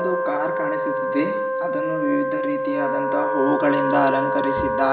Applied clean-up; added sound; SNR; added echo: none; Wind instrument, woodwind instrument; -1 dB; reverberation time 1.5 s.